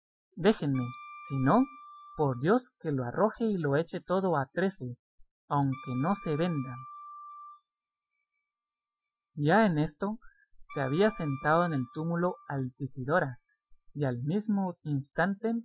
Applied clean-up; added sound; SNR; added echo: classical method Wiener filter.